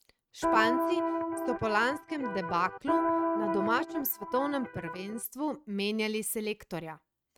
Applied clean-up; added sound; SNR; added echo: neural mask model RNNoise.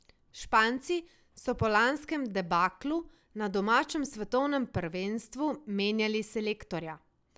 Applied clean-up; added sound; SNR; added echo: none; none; none; none.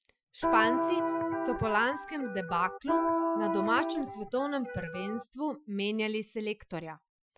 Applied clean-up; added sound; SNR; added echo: classical method Wiener filter.